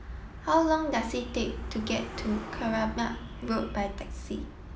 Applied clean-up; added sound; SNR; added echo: none; Car passing by; 15 dB; none.